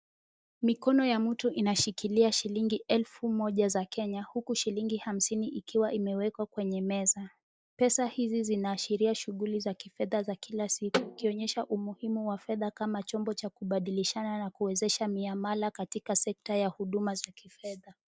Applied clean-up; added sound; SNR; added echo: neural mask model DeepFilterNet 3.